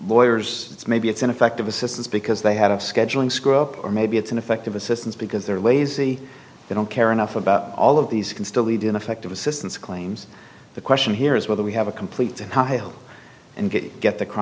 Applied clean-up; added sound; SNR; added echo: none; none; none; none.